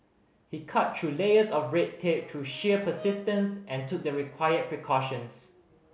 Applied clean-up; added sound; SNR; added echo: none; Brass instrument; 18 dB; none.